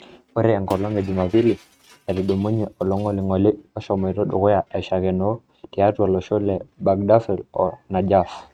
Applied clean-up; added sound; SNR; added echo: neural mask model RNNoise.